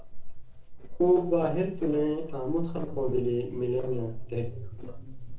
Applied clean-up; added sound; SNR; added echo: neural separator model SepFormer DNS4.